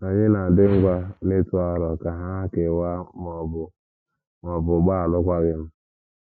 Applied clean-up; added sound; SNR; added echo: neural mask model RNNoise.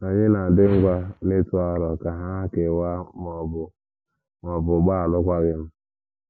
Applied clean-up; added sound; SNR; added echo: none; Whoosh, swoosh, swish; 15 dB; none.